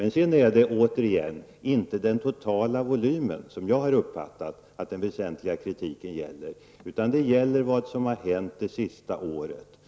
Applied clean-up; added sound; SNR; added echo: none; none; none; none.